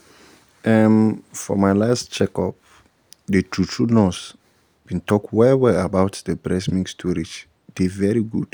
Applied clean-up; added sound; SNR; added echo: none; none; none; none.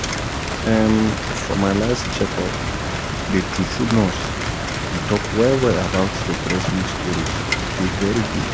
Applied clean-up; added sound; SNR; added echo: none; Rain; 2 dB; none.